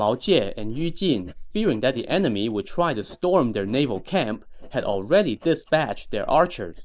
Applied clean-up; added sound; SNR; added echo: neural mask model Resemble Enhance denoiser.